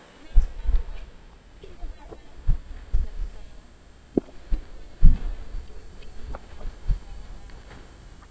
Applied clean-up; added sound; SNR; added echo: neural mask model DeepFilterNet 3.